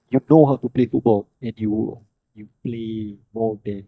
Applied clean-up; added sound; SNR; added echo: neural mask model DeepFilterNet 3.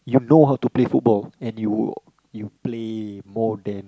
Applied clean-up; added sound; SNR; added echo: none; none; none; none.